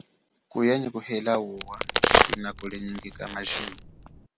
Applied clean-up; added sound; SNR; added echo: none; Crack; -4 dB; none.